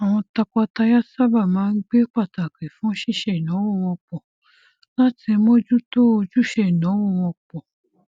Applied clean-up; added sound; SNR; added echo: none; none; none; none.